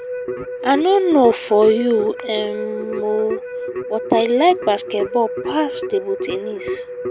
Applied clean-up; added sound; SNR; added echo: none; Keyboard (musical); 7 dB; none.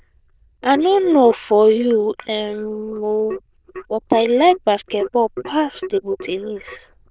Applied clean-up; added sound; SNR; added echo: neural diffusion model UNIVERSE++.